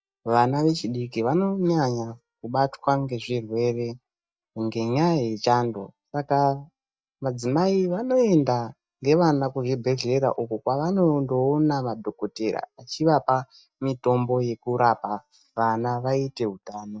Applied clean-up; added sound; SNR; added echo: neural mask model DeepFilterNet 3.